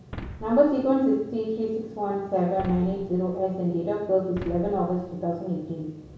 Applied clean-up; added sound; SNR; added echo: none; Boom; 16 dB; reverberation time 0.7 s.